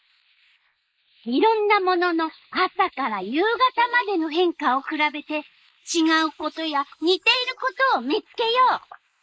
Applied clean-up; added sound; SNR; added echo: neural mask model Resemble Enhance denoiser.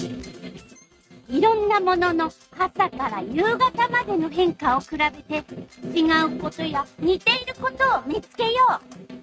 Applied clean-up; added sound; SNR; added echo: neural mask model RNNoise.